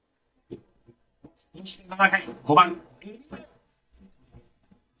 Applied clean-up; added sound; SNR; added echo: neural mask model DeepFilterNet 3.